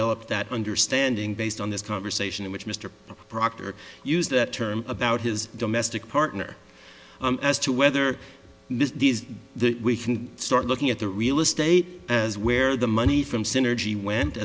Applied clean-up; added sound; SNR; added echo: none; none; none; none.